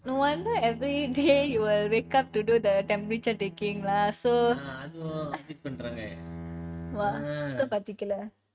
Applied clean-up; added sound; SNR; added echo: neural mask model RNNoise.